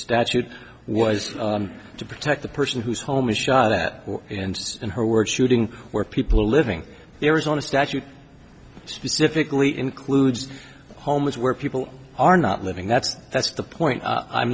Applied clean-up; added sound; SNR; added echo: none; none; none; none.